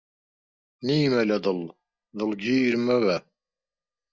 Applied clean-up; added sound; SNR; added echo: neural mask model DeepFilterNet 3.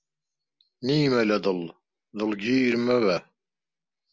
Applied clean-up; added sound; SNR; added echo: none; none; none; none.